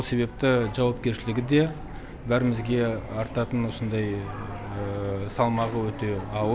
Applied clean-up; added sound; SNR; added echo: none; none; none; none.